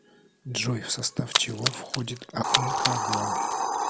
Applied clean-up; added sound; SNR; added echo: none; Hiss + Splash, splatter; -3 dB; none.